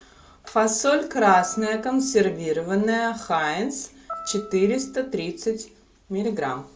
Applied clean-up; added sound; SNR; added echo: none; Piano; 18 dB; none.